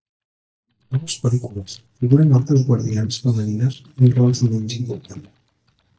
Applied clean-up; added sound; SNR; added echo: neural mask model DeepFilterNet 3.